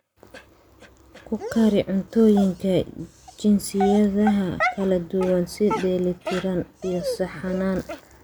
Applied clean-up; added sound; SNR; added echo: none; Dog; 11 dB; none.